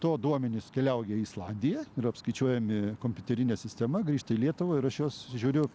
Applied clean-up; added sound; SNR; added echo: none; none; none; none.